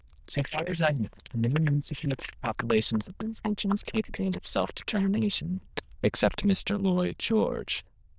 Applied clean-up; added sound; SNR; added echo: neural diffusion model UNIVERSE++.